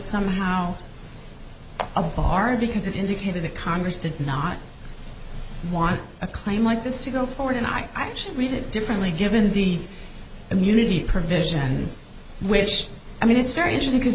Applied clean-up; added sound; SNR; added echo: none; none; none; none.